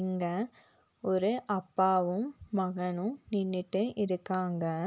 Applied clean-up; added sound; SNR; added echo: none; none; none; none.